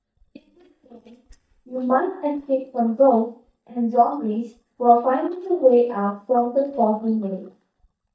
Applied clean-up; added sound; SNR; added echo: neural mask model DeepFilterNet 3.